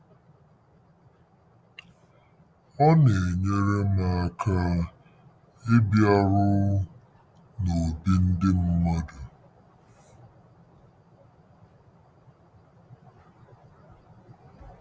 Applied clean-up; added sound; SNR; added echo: none; none; none; none.